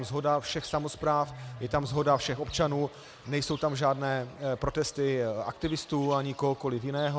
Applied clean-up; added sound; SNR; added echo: none; Bird / Fowl; 19 dB; none.